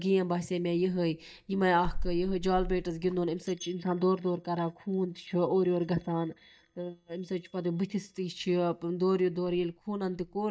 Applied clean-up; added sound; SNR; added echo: neural mask model DeepFilterNet 3.